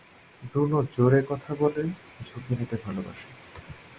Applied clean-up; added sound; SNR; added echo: none; none; none; none.